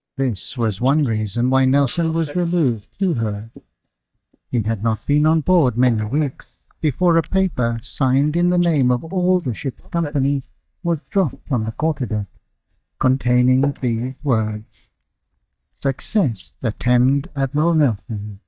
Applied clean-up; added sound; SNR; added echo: neural mask model DeepFilterNet 3.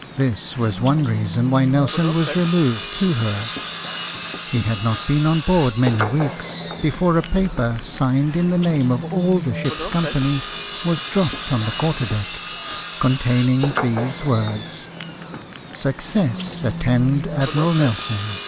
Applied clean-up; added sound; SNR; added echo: none; Tools; 6 dB; none.